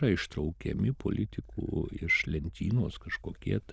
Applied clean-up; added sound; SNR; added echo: neural diffusion model UNIVERSE++.